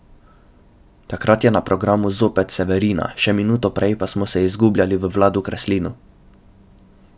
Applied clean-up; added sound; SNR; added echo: none; none; none; none.